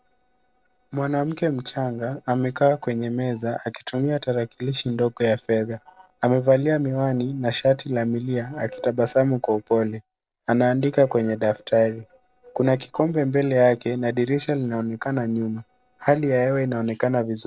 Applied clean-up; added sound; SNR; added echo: neural separator model SepFormer DNS4.